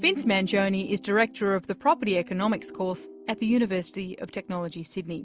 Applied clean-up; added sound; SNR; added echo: none; none; none; none.